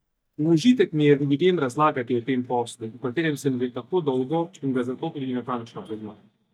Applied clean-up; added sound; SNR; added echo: neural mask model DeepFilterNet 3.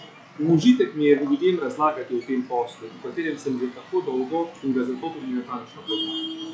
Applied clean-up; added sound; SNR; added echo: classical method log-MMSE.